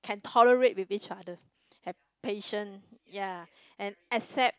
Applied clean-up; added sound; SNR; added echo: none; none; none; none.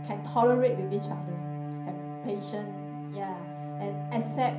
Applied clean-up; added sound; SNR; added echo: none; Bowed string instrument; 5 dB; reverberation time 0.6 s.